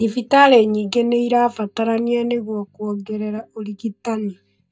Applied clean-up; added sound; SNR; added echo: neural mask model DeepFilterNet 3.